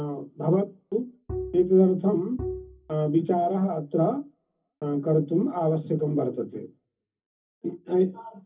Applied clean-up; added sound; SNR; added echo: none; Bowed string instrument; 11 dB; reverberation time 0.3 s.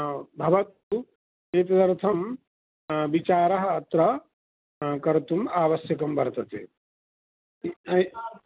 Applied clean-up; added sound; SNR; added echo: none; none; none; none.